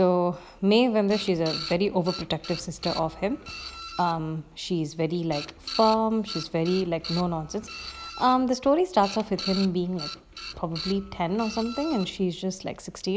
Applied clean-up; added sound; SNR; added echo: none; Printer; 12 dB; none.